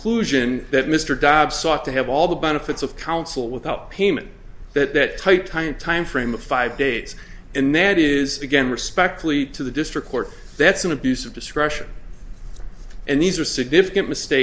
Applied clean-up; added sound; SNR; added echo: none; none; none; none.